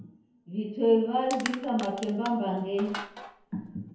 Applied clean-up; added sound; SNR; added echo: none; Crushing; 13 dB; reverberation time 0.9 s.